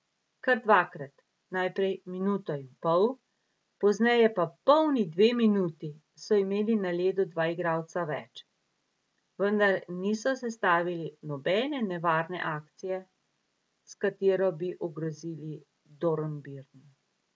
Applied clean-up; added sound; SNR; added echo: none; none; none; none.